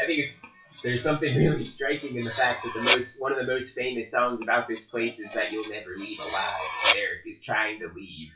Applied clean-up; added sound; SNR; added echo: classical method WPE with log-MMSE.